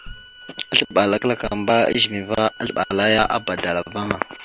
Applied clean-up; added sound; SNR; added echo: none; Bass drum + Bowed string instrument; 19 dB; none.